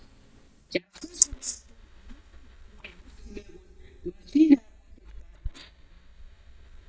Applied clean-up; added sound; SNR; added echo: neural mask model DeepFilterNet 3.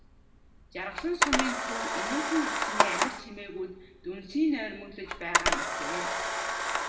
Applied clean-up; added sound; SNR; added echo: none; Camera; -4 dB; reverberation time 0.8 s.